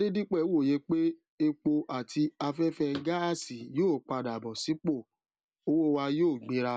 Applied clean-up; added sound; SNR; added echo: none; none; none; none.